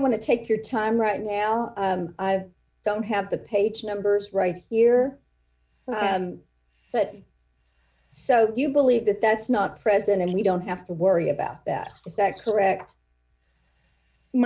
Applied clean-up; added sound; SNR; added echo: none; none; none; none.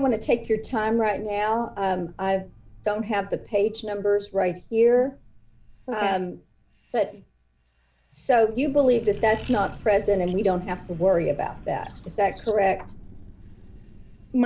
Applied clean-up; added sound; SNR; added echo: none; Accelerating, revving, vroom; 18 dB; none.